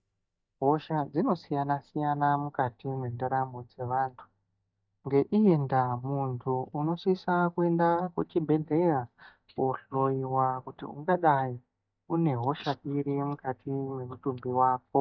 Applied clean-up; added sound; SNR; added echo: neural mask model DeepFilterNet 3.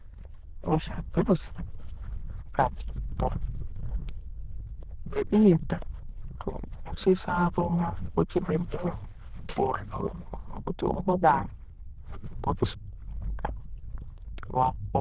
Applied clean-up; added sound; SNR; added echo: neural diffusion model UNIVERSE++.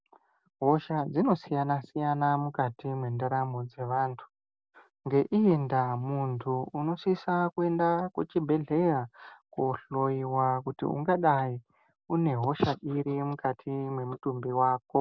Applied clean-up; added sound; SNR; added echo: none; none; none; none.